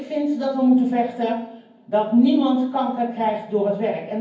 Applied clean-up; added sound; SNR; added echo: none; none; none; reverberation time 0.9 s.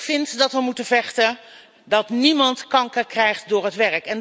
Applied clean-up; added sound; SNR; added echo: none; none; none; none.